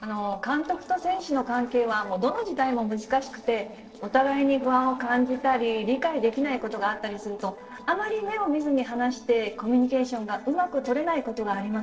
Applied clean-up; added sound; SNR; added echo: neural separator model SepFormer DNS4.